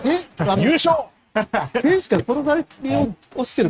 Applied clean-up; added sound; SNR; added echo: neural mask model RNNoise.